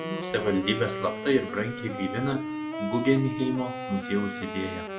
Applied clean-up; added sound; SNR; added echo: none; Wind instrument, woodwind instrument; 6 dB; reverberation time 1.2 s.